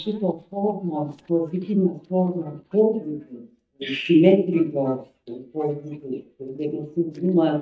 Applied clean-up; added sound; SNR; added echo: neural mask model DeepFilterNet 3.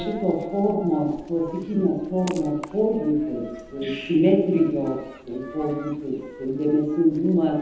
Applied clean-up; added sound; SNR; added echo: none; Coin (dropping); 19 dB; reverberation time 0.8 s.